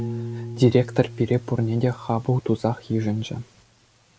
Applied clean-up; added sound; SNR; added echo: none; Piano; 13 dB; none.